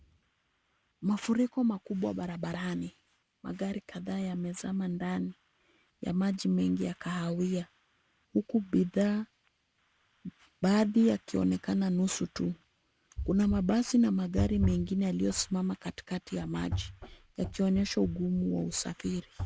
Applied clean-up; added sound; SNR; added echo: none; none; none; none.